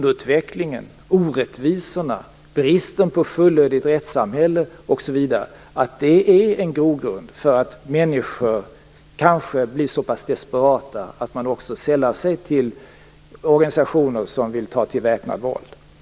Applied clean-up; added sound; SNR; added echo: none; none; none; none.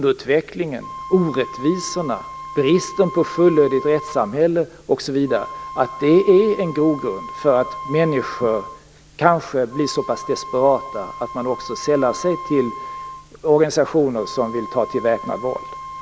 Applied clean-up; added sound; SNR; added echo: none; Wind instrument, woodwind instrument; 13 dB; none.